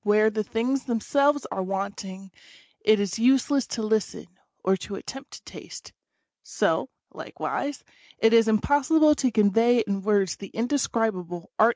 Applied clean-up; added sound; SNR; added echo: none; none; none; none.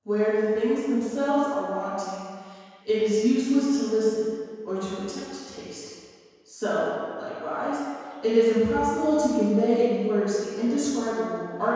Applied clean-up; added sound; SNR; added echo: none; none; none; reverberation time 1.9 s.